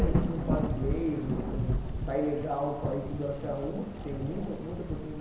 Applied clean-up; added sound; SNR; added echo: none; Thunder / Rain; -2 dB; reverberation time 1.0 s.